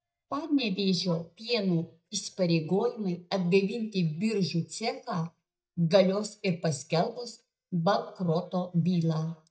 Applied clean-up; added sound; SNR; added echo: neural mask model DeepFilterNet 3.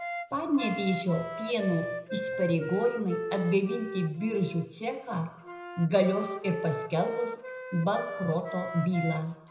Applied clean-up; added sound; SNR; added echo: none; Wind instrument, woodwind instrument; 7 dB; reverberation time 0.7 s.